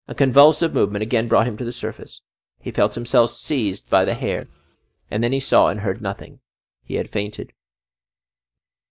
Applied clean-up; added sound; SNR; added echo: neural mask model DeepFilterNet 3.